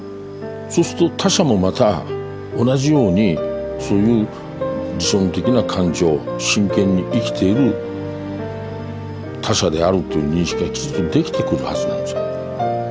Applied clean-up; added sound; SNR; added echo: none; none; none; none.